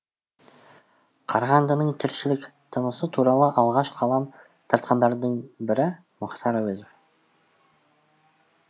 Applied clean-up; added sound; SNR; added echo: none; none; none; none.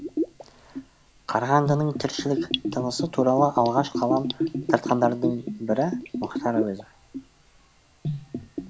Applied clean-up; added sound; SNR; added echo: none; Bathtub (filling or washing) / Gurgling; 5 dB; none.